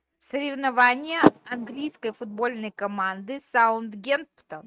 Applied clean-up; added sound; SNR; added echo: neural mask model RNNoise.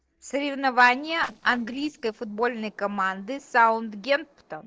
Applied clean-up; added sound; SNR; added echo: neural separator model SepFormer DNS4.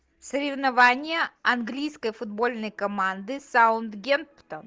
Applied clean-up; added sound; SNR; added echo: none; none; none; none.